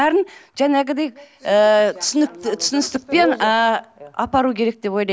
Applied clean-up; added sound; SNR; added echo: none; none; none; none.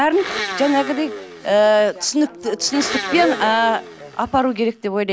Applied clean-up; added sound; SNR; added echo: none; Domestic sounds, home sounds; 12 dB; none.